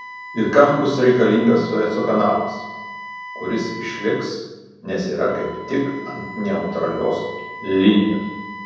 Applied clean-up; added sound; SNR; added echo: none; Wind instrument, woodwind instrument; 15 dB; reverberation time 1.1 s.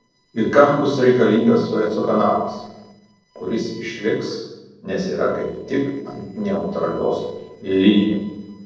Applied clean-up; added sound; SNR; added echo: neural separator model SepFormer DNS4.